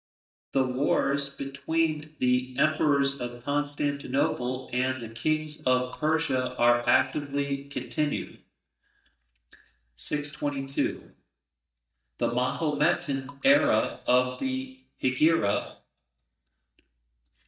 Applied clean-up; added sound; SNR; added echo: neural mask model DeepFilterNet 3.